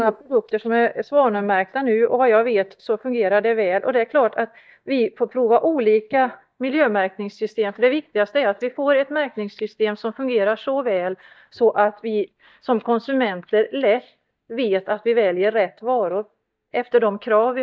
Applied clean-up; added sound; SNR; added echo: neural mask model DeepFilterNet 3.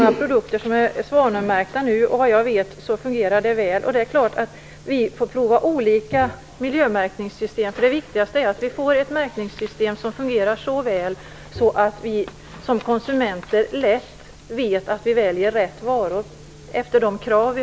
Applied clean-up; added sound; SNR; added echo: none; Bowed string instrument; 19 dB; none.